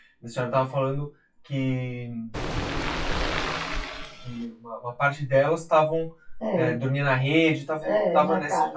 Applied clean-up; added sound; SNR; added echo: classical method WPE with log-MMSE.